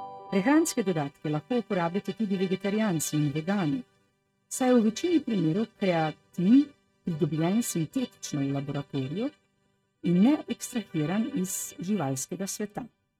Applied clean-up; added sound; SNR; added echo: neural mask model RNNoise.